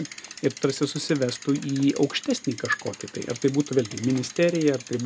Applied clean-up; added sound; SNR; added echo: none; Bicycle; 15 dB; none.